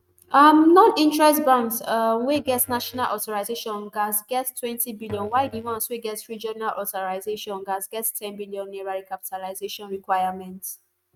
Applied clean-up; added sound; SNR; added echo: neural mask model RNNoise.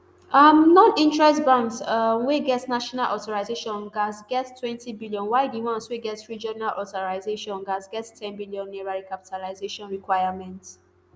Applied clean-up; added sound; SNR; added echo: none; none; none; none.